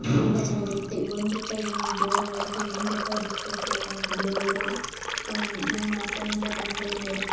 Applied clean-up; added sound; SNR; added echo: none; Liquid; 2 dB; reverberation time 0.7 s.